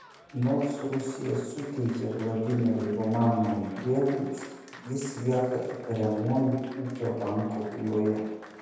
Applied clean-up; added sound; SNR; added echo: none; Applause; 20 dB; reverberation time 1.0 s.